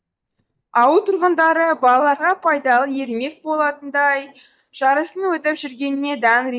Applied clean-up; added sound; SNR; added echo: neural mask model DeepFilterNet 3.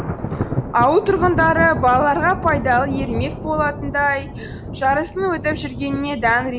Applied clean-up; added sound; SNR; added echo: none; Thunder; 7 dB; none.